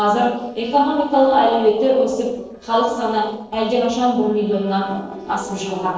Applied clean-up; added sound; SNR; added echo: neural separator model SepFormer DNS4.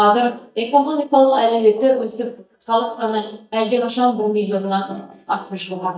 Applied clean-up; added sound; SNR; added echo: neural mask model DeepFilterNet 3.